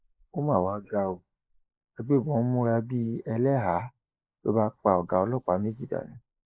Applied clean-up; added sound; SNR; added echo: neural mask model Resemble Enhance denoiser.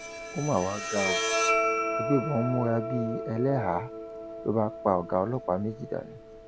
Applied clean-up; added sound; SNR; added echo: none; Bowed string instrument; 3 dB; none.